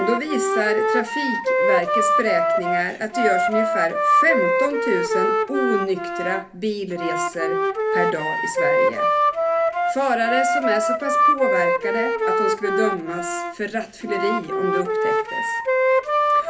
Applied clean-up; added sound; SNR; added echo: none; Wind instrument, woodwind instrument; -5 dB; reverberation time 0.3 s.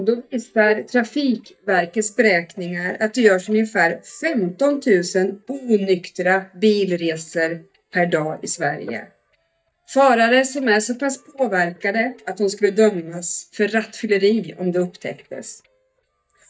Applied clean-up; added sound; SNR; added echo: neural mask model DeepFilterNet 3.